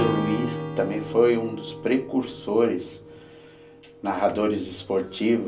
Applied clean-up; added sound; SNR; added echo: none; Acoustic guitar / Strum; 9 dB; reverberation time 0.3 s.